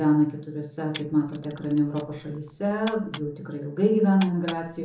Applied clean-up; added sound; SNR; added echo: none; Camera; 13 dB; reverberation time 1.0 s.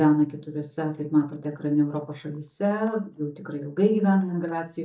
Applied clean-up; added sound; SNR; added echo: neural mask model DeepFilterNet 3.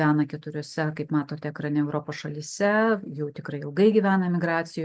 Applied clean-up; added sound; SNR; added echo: none; none; none; none.